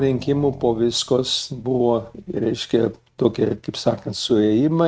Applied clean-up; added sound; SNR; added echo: neural mask model RNNoise.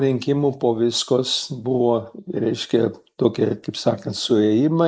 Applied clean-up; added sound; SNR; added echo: neural mask model Resemble Enhance denoiser.